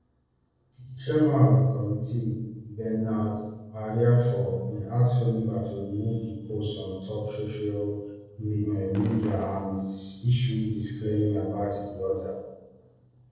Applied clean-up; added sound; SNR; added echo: neural separator model SepFormer DNS4.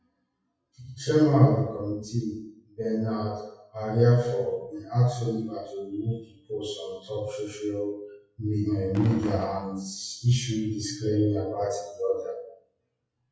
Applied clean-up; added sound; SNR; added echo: classical method WPE with log-MMSE.